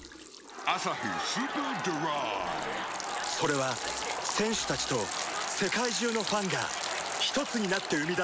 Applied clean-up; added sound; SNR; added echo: none; Liquid; 8 dB; none.